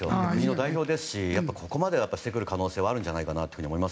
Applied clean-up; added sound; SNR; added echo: none; none; none; none.